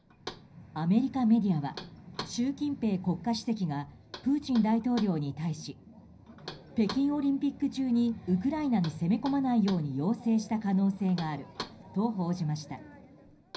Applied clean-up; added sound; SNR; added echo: none; Knock; 19 dB; reverberation time 0.5 s.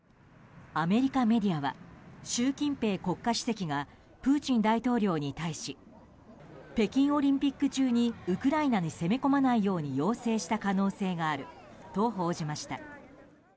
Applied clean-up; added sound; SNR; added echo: none; none; none; none.